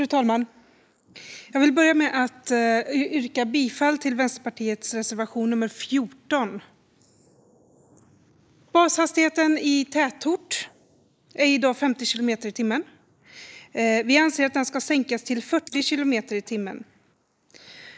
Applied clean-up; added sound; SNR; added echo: neural mask model Resemble Enhance denoiser.